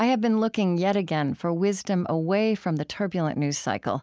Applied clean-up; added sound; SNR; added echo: none; none; none; none.